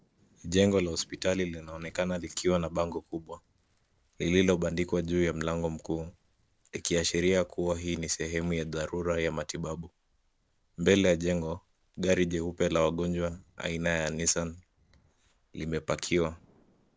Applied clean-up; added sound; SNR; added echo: neural separator model SepFormer DNS4.